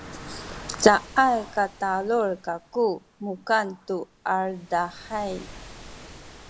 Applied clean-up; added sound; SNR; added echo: none; Waves, surf; 19 dB; none.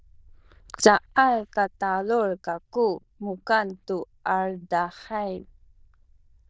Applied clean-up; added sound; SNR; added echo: neural diffusion model UNIVERSE++.